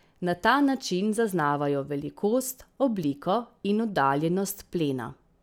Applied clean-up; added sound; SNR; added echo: none; none; none; none.